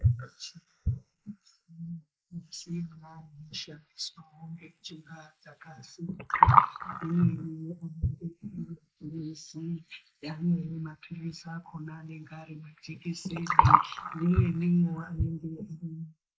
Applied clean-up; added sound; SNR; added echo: neural mask model Resemble Enhance denoiser.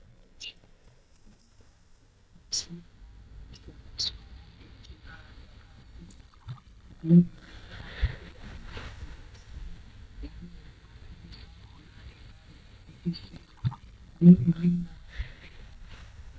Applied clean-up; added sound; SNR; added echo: neural mask model DeepFilterNet 3.